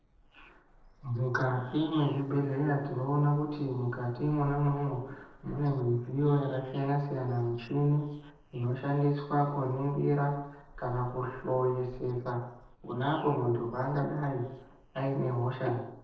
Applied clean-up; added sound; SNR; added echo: neural separator model SepFormer DNS4.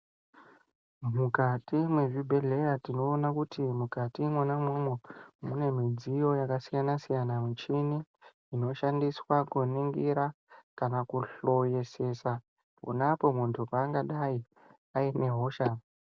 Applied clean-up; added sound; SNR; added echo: none; none; none; none.